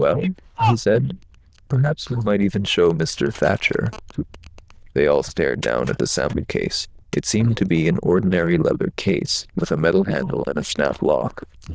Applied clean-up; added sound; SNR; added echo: neural diffusion model UNIVERSE++.